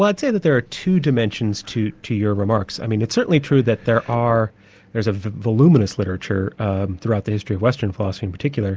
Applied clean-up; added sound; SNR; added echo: none; none; none; none.